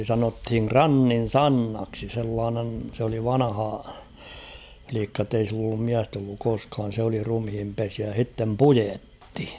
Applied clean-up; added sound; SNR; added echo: none; none; none; none.